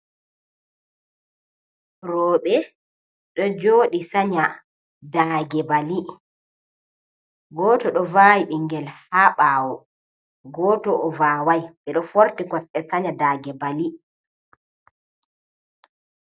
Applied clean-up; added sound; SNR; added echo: none; none; none; none.